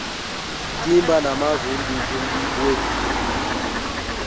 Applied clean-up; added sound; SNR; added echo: none; Fowl + Engine / Car; 0 dB; none.